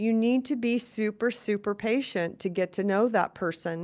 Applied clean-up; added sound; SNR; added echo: none; none; none; none.